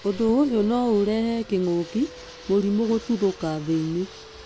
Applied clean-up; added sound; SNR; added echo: none; Fixed-wing aircraft, airplane; 19 dB; none.